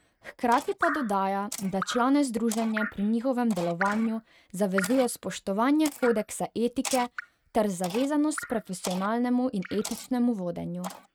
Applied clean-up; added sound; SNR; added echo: neural mask model RNNoise.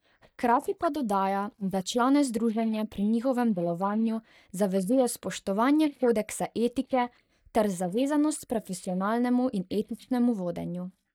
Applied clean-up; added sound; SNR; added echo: neural mask model DeepFilterNet 3.